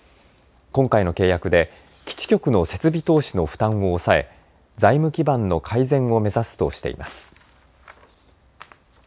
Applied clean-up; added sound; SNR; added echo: none; none; none; none.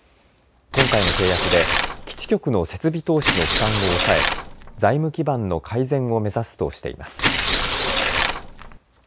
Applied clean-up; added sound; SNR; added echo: none; Tearing; -1 dB; none.